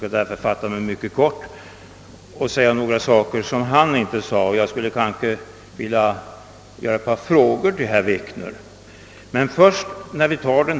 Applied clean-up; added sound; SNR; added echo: none; none; none; none.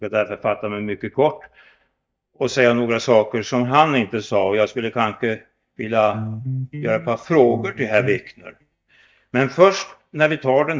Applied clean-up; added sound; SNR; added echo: neural mask model DeepFilterNet 3.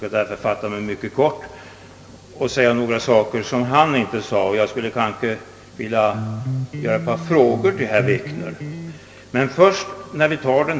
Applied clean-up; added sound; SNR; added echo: none; Electric guitar; 7 dB; reverberation time 0.3 s.